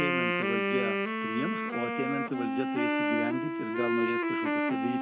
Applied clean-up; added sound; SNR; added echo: none; Wind instrument, woodwind instrument; -5 dB; none.